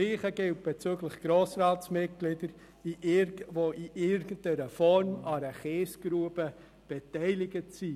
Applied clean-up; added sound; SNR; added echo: none; none; none; none.